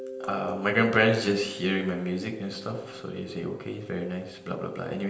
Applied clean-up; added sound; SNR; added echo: none; Mallet percussion; 14 dB; reverberation time 0.9 s.